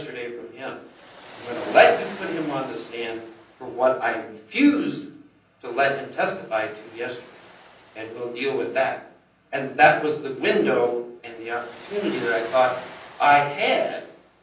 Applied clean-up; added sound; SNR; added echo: none; Waves, surf; 20 dB; reverberation time 0.6 s.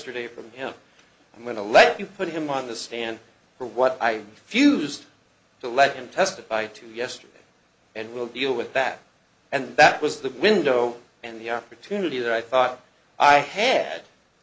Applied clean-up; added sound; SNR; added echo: none; none; none; none.